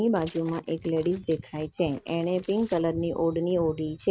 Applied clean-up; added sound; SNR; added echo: neural mask model RNNoise.